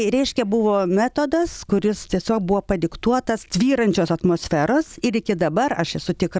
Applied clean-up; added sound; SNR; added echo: none; none; none; none.